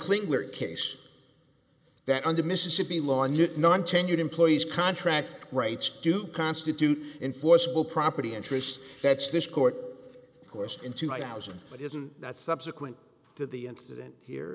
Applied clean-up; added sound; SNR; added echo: none; none; none; none.